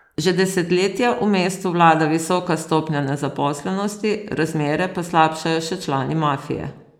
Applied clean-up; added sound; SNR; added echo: neural mask model Resemble Enhance denoiser.